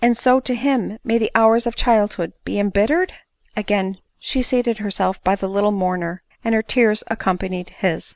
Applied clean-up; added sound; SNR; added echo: none; none; none; none.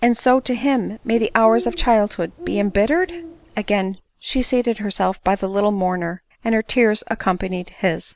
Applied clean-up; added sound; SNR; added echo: none; Bird; 17 dB; none.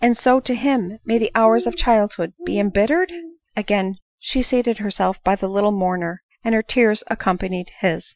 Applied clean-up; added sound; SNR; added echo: classical method Wiener filter.